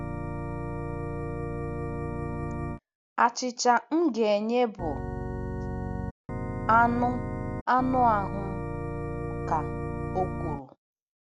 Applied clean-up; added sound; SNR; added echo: none; Organ; 4 dB; none.